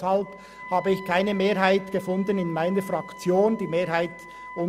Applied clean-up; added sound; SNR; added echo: none; Wind instrument, woodwind instrument; 17 dB; none.